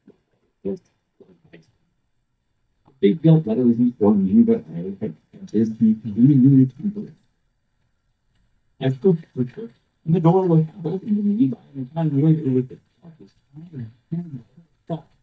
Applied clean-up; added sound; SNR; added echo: neural mask model DeepFilterNet 3.